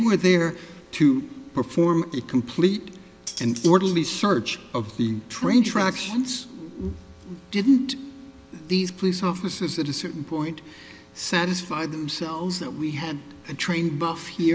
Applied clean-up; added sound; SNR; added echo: none; Cutlery, silverware; 14 dB; none.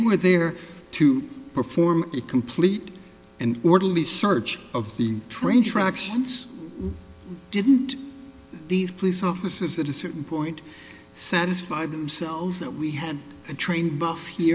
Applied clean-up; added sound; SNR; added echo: none; none; none; none.